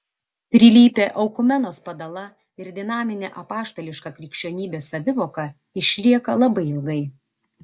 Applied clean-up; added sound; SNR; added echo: none; none; none; none.